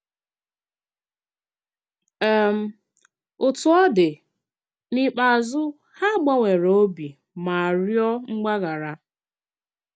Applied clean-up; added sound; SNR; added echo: none; none; none; none.